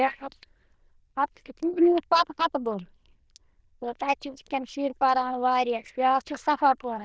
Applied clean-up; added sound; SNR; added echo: neural diffusion model UNIVERSE++.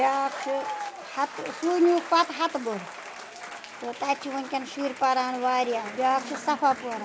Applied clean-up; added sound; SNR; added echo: none; Applause / Crowd / Cheering; 11 dB; none.